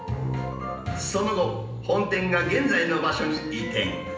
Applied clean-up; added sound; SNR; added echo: none; Keyboard (musical); 18 dB; reverberation time 0.8 s.